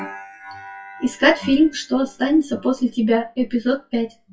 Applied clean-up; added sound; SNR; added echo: classical method WPE with log-MMSE.